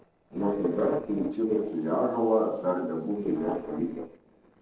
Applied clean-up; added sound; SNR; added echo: neural separator model SepFormer DNS4.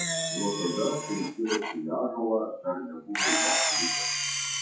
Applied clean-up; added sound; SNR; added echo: classical method WPE with log-MMSE.